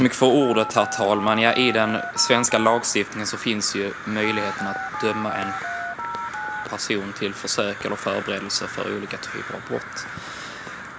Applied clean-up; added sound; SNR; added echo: none; Telephone + Crow; 8 dB; none.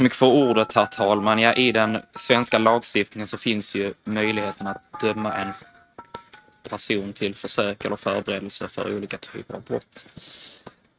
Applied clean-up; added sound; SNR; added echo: neural mask model RNNoise.